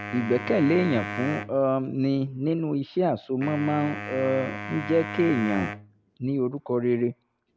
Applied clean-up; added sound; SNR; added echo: none; Wind instrument, woodwind instrument; 11 dB; none.